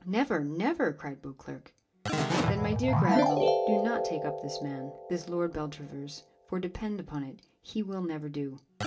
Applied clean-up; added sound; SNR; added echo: none; Keyboard (musical); -1 dB; reverberation time 0.2 s.